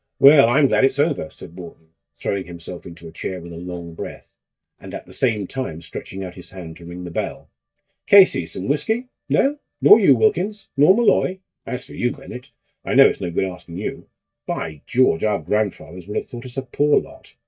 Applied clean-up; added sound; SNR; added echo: neural mask model DeepFilterNet 3.